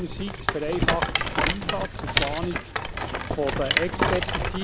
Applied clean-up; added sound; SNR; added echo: none; Rattle; -4 dB; none.